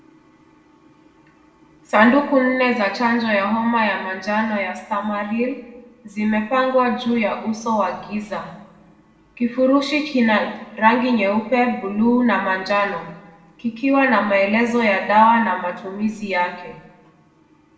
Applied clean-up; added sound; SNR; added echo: none; none; none; reverberation time 0.9 s.